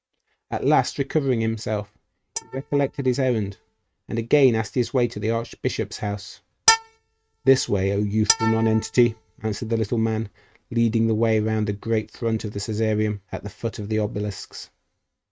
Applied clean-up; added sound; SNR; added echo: neural mask model RNNoise.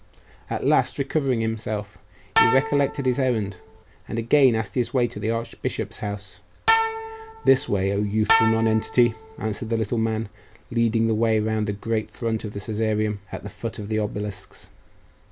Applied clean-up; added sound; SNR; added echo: none; Bowed string instrument; 1 dB; none.